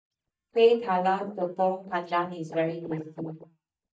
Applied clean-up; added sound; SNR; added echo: neural mask model DeepFilterNet 3.